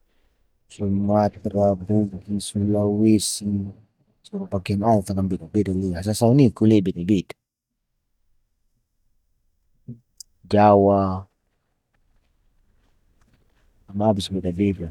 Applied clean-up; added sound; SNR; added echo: neural mask model DeepFilterNet 3.